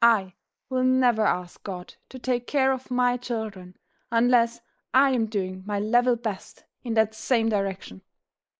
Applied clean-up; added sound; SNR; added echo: neural mask model Resemble Enhance denoiser.